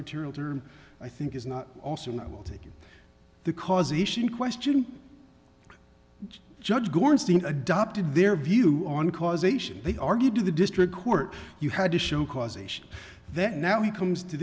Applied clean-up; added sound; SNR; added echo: none; none; none; none.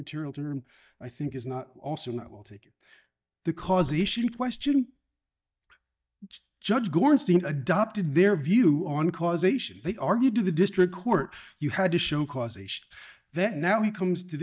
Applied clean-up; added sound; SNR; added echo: neural mask model DeepFilterNet 3.